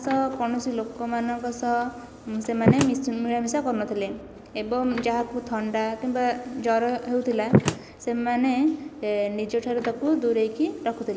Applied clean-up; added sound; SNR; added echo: none; Slam; 7 dB; none.